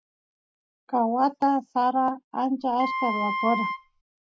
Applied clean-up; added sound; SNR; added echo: none; Wind instrument, woodwind instrument; 3 dB; none.